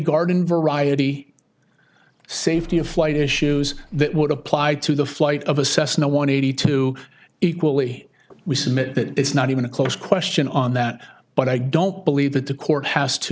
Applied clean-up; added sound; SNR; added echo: none; Bus / Engine; 16 dB; none.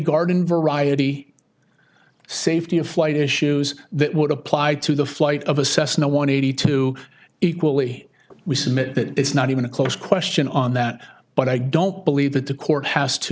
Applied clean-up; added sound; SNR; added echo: none; none; none; none.